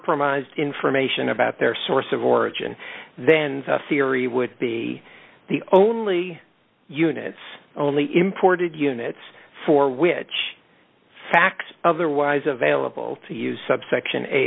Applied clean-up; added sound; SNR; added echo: none; none; none; none.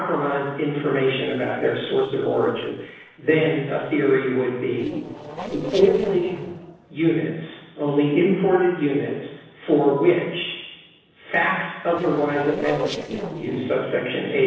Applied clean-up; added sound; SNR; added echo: neural separator model SepFormer DNS4.